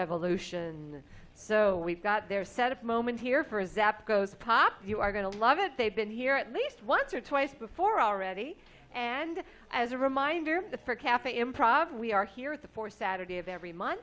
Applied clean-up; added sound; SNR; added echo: none; none; none; none.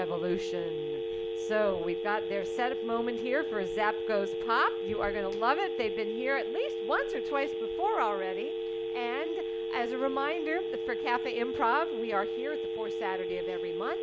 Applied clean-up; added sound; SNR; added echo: none; Telephone; 0 dB; none.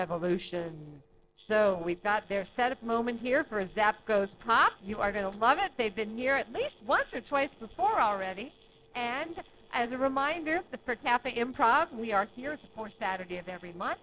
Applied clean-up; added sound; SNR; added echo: neural separator model SepFormer DNS4.